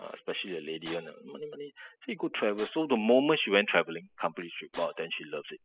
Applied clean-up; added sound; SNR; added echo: classical method spectral subtraction.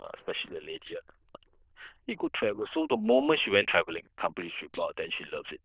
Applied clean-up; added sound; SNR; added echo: neural diffusion model UNIVERSE++.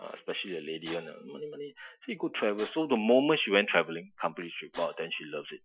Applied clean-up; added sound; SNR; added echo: classical method Wiener filter.